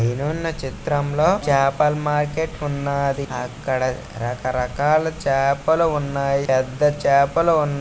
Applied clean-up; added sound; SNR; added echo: none; none; none; none.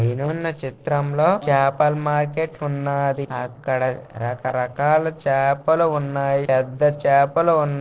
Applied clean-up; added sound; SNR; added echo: neural separator model SepFormer DNS4.